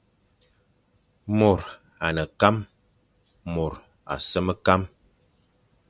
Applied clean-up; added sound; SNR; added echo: none; none; none; none.